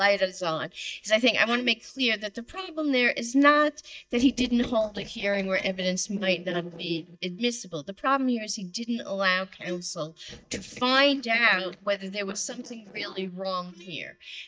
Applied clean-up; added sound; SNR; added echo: neural mask model DeepFilterNet 3.